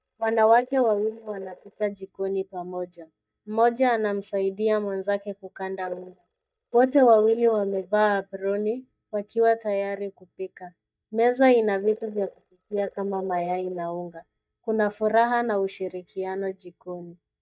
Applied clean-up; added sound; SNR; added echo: neural mask model DeepFilterNet 3.